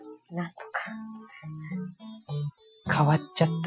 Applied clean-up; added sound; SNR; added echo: classical method Wiener filter.